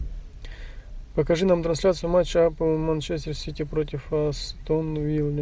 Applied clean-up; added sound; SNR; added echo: none; none; none; none.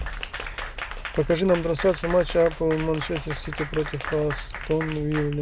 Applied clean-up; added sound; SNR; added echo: none; Applause / Crowd; 11 dB; none.